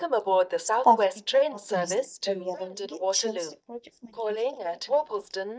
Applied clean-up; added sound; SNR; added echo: neural mask model DeepFilterNet 3.